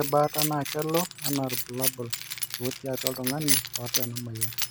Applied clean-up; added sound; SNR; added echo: none; Keys jangling; 1 dB; none.